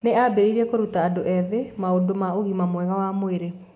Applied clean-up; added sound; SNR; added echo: none; none; none; none.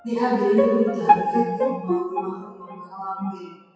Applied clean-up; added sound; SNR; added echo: classical method WPE with log-MMSE.